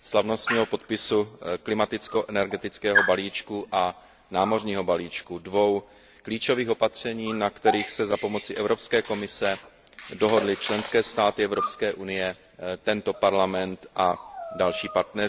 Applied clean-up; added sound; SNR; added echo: none; Dog; 10 dB; none.